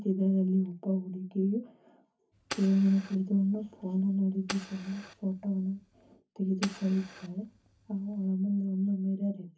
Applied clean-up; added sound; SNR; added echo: none; Fire; 17 dB; reverberation time 0.3 s.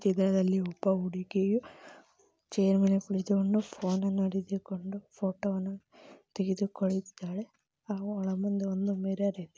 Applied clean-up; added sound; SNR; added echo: none; none; none; none.